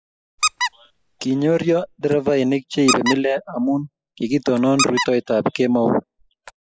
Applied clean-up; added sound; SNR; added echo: classical method spectral subtraction.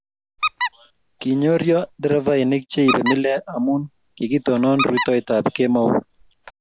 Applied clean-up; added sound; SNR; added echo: none; Squeak; 8 dB; none.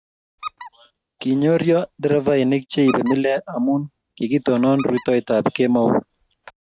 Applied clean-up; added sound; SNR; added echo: neural mask model RNNoise.